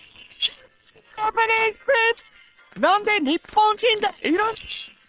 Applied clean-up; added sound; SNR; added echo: neural separator model SepFormer WHAM!.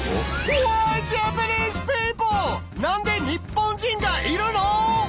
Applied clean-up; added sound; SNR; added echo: none; none; none; none.